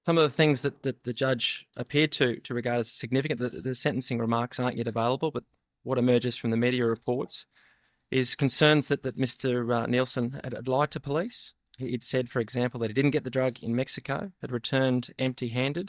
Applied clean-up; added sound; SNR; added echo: neural mask model DeepFilterNet 3.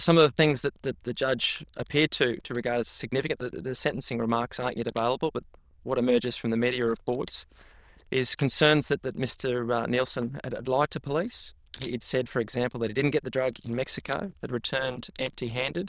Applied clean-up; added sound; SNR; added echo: neural diffusion model UNIVERSE++.